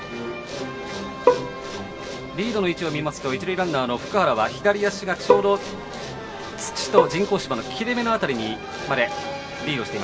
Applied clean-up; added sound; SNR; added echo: none; Bowed string instrument; 1 dB; reverberation time 1.9 s.